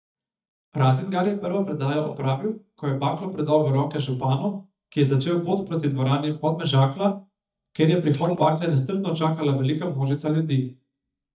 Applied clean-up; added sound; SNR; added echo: neural mask model DeepFilterNet 3.